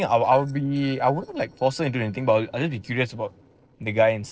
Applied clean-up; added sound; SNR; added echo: neural separator model SepFormer DNS4.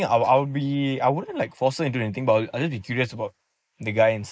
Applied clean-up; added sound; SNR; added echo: neural mask model Resemble Enhance denoiser.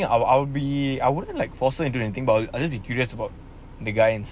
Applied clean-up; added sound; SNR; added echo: none; none; none; none.